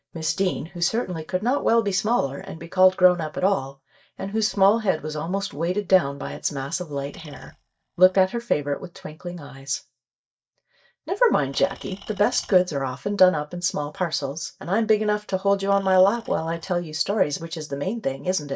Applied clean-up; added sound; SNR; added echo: neural mask model DeepFilterNet 3.